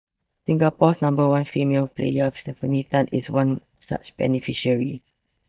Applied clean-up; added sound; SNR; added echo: neural mask model DeepFilterNet 3.